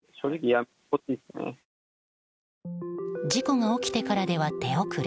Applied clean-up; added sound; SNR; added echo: none; none; none; none.